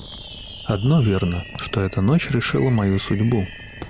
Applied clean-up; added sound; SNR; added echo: none; Boat, Water vehicle + Fireworks; 15 dB; none.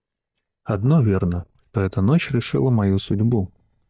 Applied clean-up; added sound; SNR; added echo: neural mask model DeepFilterNet 3.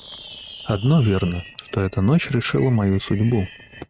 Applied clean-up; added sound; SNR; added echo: neural mask model RNNoise.